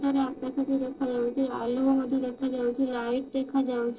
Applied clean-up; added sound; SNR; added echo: neural separator model SepFormer DNS4.